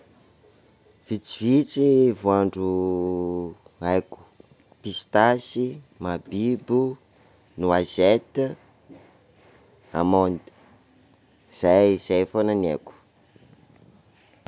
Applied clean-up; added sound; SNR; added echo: none; none; none; none.